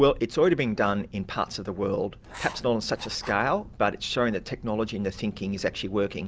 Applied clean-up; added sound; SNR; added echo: none; Writing; 18 dB; none.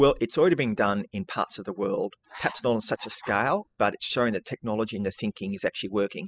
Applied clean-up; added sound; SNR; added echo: classical method spectral subtraction.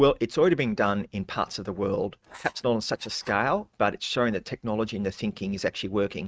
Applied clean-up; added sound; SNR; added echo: neural mask model RNNoise.